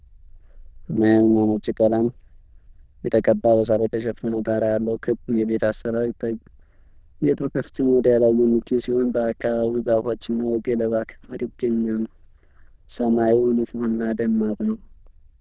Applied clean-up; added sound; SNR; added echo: neural diffusion model UNIVERSE++.